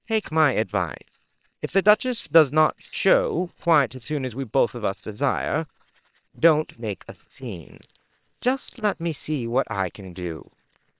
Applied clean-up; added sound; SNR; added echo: neural separator model SepFormer WHAM!.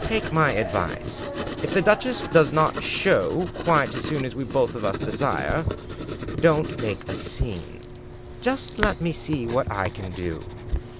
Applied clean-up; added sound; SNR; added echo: none; Writing; 6 dB; none.